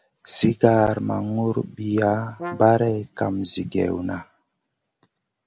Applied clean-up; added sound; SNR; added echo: none; Brass instrument; 14 dB; none.